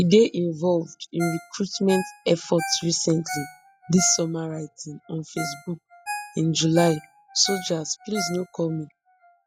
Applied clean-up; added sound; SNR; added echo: classical method log-MMSE.